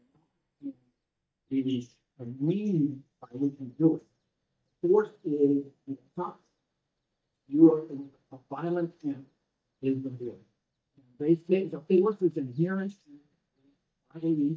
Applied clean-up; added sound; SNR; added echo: neural mask model DeepFilterNet 3.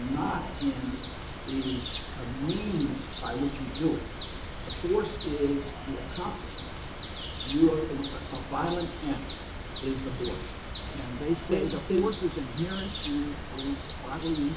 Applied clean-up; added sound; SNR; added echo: none; Bird; 2 dB; reverberation time 0.2 s.